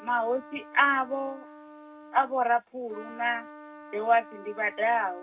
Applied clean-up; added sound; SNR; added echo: none; Trumpet; 18 dB; reverberation time 0.4 s.